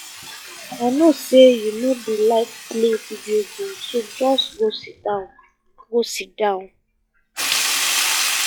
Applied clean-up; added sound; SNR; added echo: classical method log-MMSE.